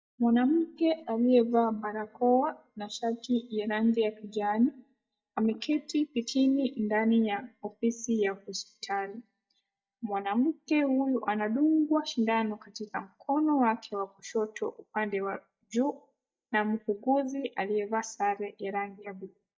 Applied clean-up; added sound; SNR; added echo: neural mask model DeepFilterNet 3.